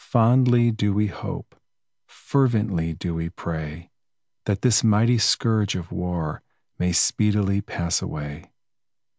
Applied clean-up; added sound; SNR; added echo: none; none; none; none.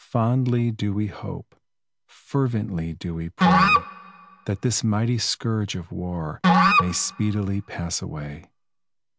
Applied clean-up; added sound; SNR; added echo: none; Musical instrument; -2 dB; none.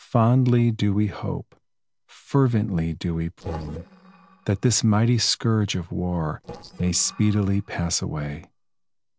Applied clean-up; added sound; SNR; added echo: neural separator model SepFormer DNS4.